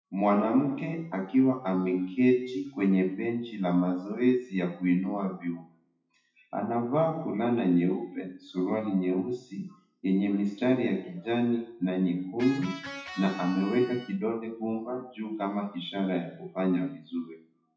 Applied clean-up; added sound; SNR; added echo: classical method WPE with log-MMSE.